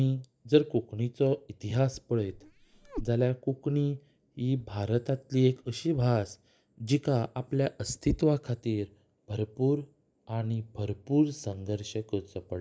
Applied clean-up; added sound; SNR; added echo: neural mask model Resemble Enhance denoiser.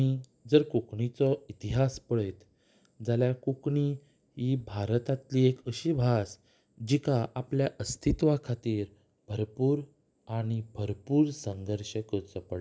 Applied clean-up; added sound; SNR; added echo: none; none; none; none.